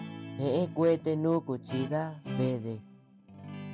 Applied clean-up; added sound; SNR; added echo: none; Guitar; 10 dB; none.